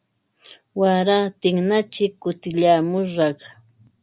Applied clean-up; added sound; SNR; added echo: none; none; none; none.